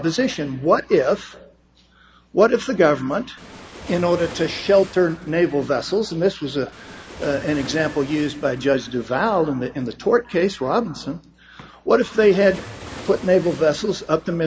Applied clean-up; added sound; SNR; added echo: none; Waves, surf; 17 dB; none.